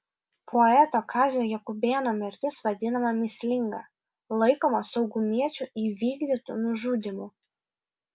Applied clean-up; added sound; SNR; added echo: none; none; none; none.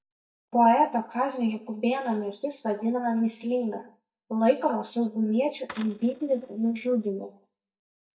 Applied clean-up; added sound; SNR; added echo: neural mask model DeepFilterNet 3.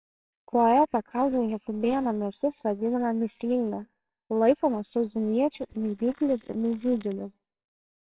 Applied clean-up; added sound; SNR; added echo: neural separator model SepFormer WHAMR!.